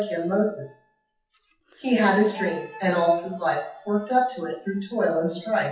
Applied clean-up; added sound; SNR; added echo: classical method WPE with log-MMSE.